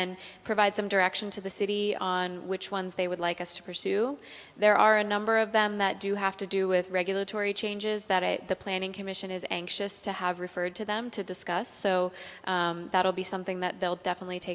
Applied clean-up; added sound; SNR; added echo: none; none; none; none.